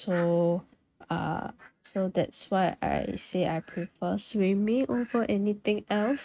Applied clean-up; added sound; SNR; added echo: neural mask model RNNoise.